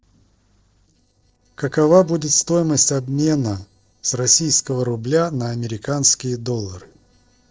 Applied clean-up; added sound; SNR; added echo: neural separator model SepFormer DNS4.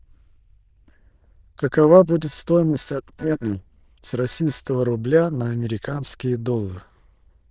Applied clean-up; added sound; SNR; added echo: neural diffusion model UNIVERSE++.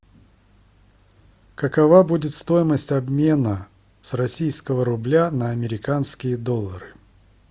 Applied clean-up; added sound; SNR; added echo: none; none; none; none.